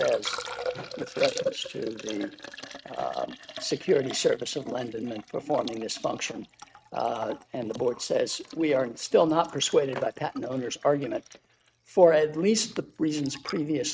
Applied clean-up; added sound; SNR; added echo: neural mask model RNNoise.